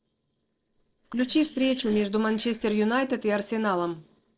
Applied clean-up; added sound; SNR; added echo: neural separator model SepFormer DNS4.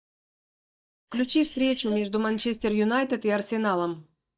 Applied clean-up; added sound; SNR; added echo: neural mask model DeepFilterNet 3.